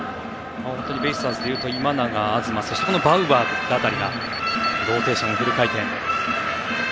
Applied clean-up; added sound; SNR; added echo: none; Alarm; 15 dB; none.